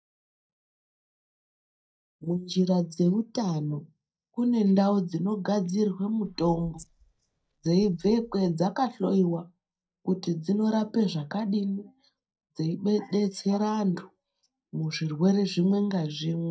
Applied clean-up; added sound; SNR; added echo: neural mask model DeepFilterNet 3.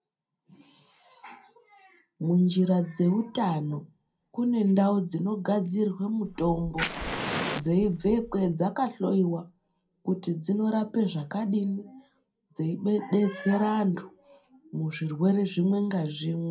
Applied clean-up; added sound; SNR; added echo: none; Fire; 6 dB; reverberation time 0.2 s.